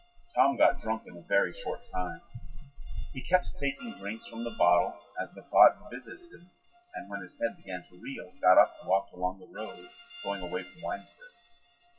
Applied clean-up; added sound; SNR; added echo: classical method WPE with log-MMSE.